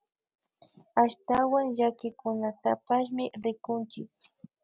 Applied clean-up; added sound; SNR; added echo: none; none; none; none.